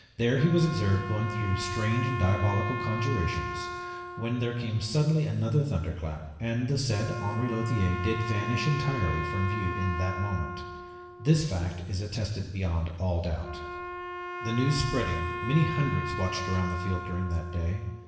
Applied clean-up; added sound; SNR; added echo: none; Wind instrument, woodwind instrument; 8 dB; reverberation time 1.2 s.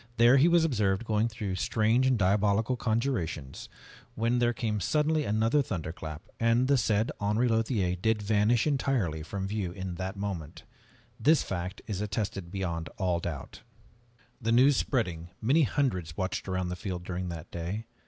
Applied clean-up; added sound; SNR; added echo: none; none; none; none.